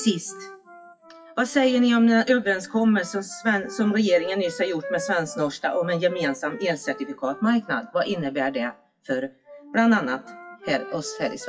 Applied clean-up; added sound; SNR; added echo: classical method WPE with log-MMSE.